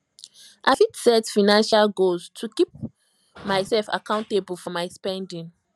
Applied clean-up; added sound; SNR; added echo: none; none; none; none.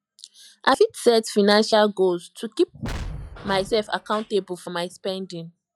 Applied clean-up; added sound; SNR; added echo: classical method log-MMSE.